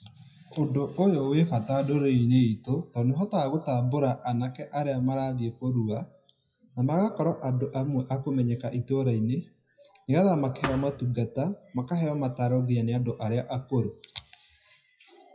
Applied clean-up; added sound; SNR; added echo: classical method WPE with log-MMSE.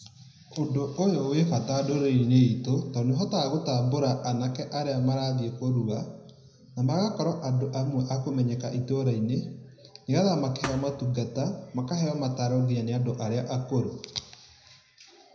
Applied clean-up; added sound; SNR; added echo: none; Thump, thud; 14 dB; reverberation time 0.8 s.